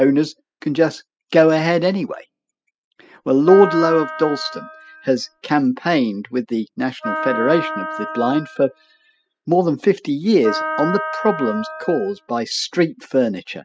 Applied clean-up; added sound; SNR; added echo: classical method spectral subtraction.